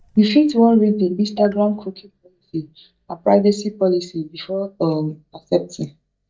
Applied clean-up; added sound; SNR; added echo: neural mask model DeepFilterNet 3.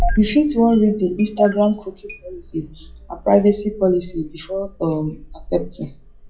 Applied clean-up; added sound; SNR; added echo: classical method WPE with log-MMSE.